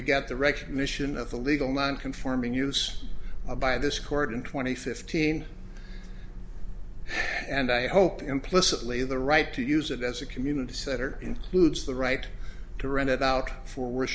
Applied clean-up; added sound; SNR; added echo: none; none; none; none.